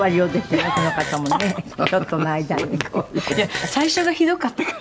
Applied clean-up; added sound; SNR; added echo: none; Squeak / Walk, footsteps + Fart; 11 dB; none.